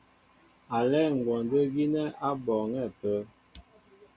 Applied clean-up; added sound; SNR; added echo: none; none; none; none.